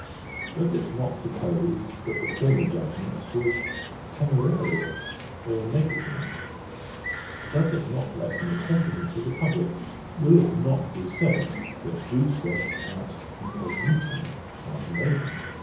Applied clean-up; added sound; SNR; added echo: none; Bird; 8 dB; reverberation time 0.7 s.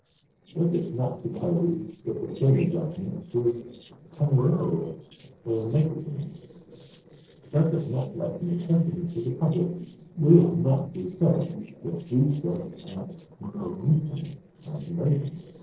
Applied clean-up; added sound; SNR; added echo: neural separator model SepFormer DNS4.